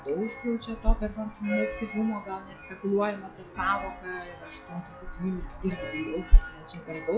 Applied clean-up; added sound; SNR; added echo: classical method log-MMSE.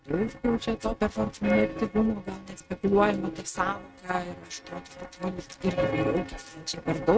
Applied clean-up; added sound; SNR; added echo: neural mask model RNNoise.